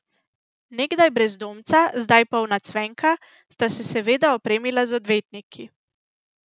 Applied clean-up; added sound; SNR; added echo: none; none; none; none.